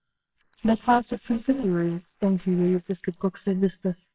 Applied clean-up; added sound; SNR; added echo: neural separator model SepFormer WHAMR!.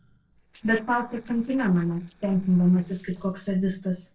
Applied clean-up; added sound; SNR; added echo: neural separator model SepFormer DNS4.